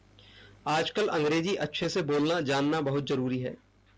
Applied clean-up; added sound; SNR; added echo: none; none; none; none.